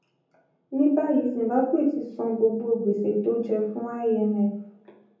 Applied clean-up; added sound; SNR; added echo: none; none; none; reverberation time 0.7 s.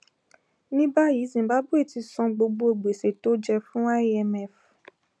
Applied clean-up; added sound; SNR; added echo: none; none; none; none.